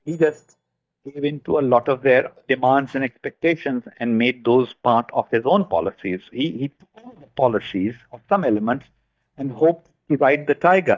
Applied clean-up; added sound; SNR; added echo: neural mask model DeepFilterNet 3.